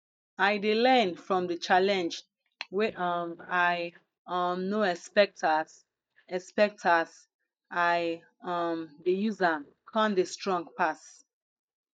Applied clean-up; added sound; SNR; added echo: neural mask model DeepFilterNet 3.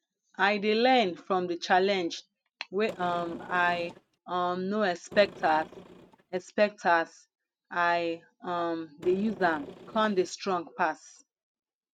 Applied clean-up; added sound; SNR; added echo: neural mask model RNNoise.